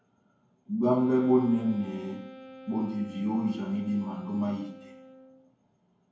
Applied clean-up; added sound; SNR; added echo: none; Wind instrument, woodwind instrument; 18 dB; reverberation time 0.9 s.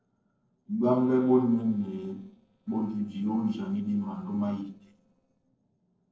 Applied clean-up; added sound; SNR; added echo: neural separator model SepFormer DNS4.